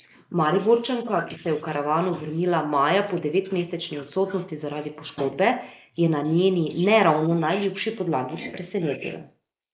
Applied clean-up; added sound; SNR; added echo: neural mask model Resemble Enhance denoiser.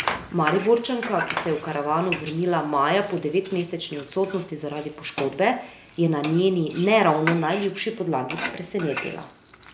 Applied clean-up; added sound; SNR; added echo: none; Frying (food); 11 dB; none.